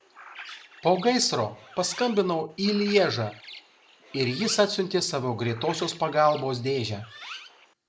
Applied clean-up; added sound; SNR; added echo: none; Bird; 18 dB; none.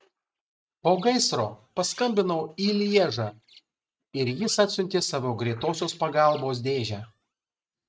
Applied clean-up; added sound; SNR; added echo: neural mask model RNNoise.